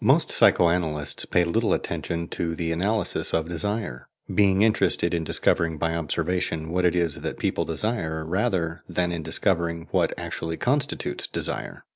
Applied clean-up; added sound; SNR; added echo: none; none; none; none.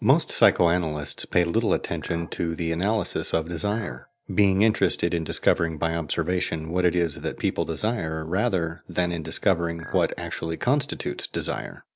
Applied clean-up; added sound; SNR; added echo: none; Chink, clink; 20 dB; none.